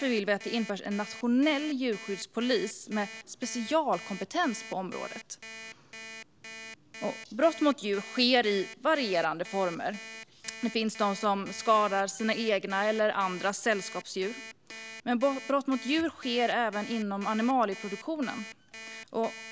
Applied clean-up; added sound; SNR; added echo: none; Alarm; 15 dB; none.